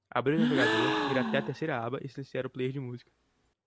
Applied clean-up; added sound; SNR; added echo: none; Gasp; 0 dB; none.